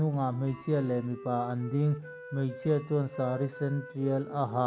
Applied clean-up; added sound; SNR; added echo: none; Bell + Wind instrument, woodwind instrument; 12 dB; none.